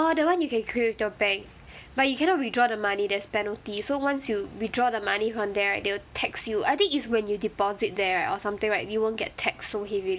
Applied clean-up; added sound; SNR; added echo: none; none; none; none.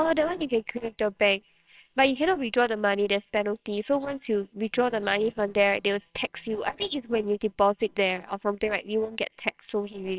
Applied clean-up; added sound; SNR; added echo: neural separator model SepFormer WHAMR!.